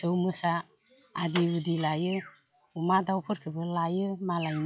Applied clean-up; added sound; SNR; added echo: classical method log-MMSE.